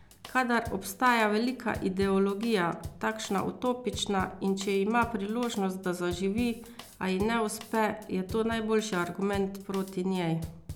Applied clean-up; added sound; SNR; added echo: none; Drum kit; 17 dB; none.